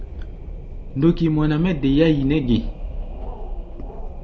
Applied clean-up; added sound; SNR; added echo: none; Wind; 7 dB; none.